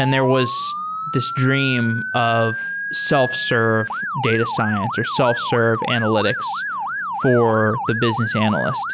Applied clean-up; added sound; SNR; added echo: none; Motor vehicle (road) / Siren; 5 dB; none.